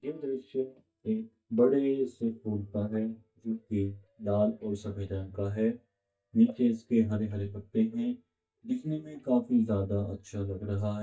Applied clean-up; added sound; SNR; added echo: neural mask model DeepFilterNet 3.